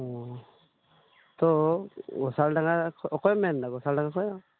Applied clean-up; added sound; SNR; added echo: none; none; none; none.